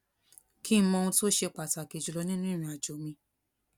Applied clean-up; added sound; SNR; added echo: none; none; none; none.